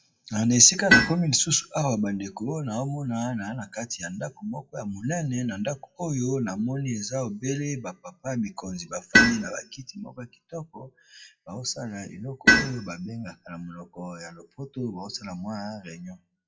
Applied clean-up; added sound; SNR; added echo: classical method WPE with log-MMSE.